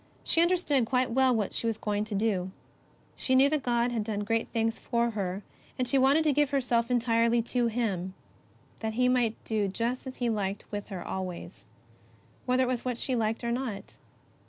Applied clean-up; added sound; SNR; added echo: none; none; none; none.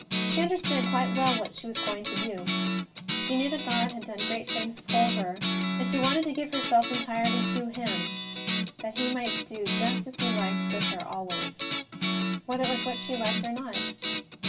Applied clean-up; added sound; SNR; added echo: none; Guitar; -1 dB; reverberation time 0.2 s.